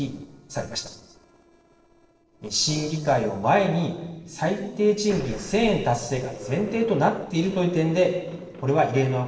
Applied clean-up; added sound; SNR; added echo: neural separator model SepFormer DNS4.